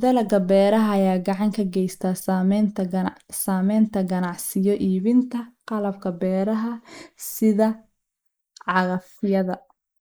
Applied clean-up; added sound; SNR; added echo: neural mask model Resemble Enhance denoiser.